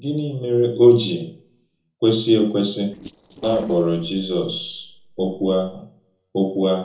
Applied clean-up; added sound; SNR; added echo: neural separator model SepFormer DNS4.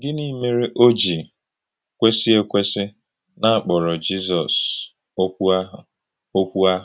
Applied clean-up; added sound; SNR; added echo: none; none; none; none.